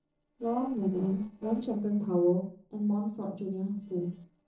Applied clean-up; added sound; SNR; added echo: neural separator model SepFormer DNS4.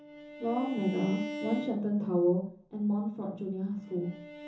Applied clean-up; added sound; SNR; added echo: none; Bowed string instrument; 12 dB; reverberation time 0.7 s.